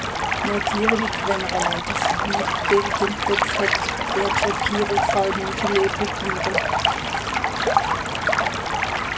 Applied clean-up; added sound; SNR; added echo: none; Stream; -4 dB; none.